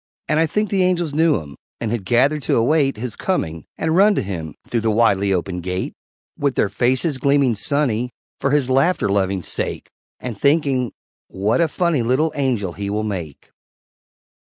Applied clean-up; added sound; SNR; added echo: none; none; none; none.